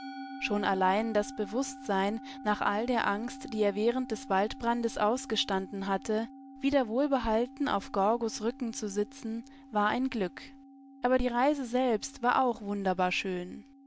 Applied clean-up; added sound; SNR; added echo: none; Musical instrument; 16 dB; none.